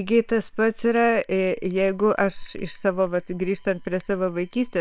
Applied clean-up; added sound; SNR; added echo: neural separator model SepFormer WHAM!.